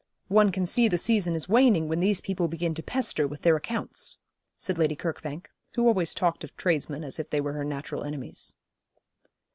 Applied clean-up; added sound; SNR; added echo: none; none; none; none.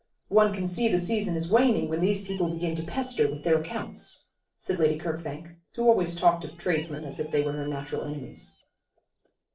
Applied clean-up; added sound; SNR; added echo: neural separator model SepFormer DNS4.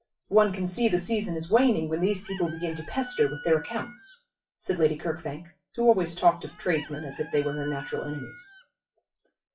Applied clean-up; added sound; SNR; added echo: classical method WPE with log-MMSE.